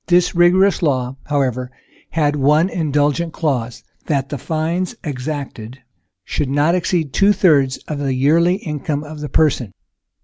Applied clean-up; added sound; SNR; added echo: none; none; none; none.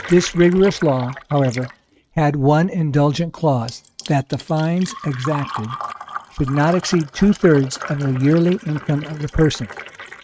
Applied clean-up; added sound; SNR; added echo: neural mask model RNNoise.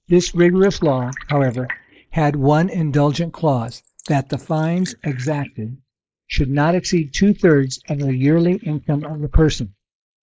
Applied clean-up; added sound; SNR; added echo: neural mask model Resemble Enhance denoiser.